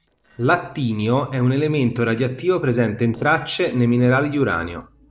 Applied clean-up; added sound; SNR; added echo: neural separator model SepFormer DNS4.